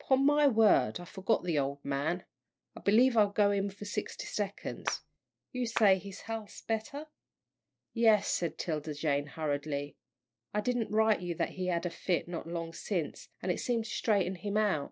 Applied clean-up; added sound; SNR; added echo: neural separator model SepFormer DNS4.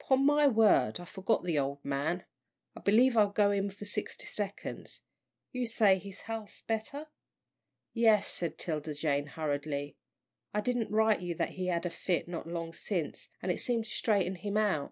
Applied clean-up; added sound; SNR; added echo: none; none; none; none.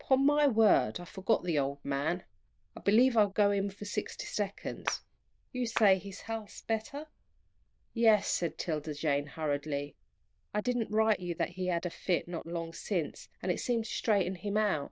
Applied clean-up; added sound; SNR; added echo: neural diffusion model UNIVERSE++.